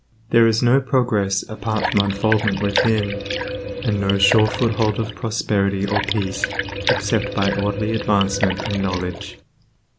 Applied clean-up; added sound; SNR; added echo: none; Liquid; 5 dB; none.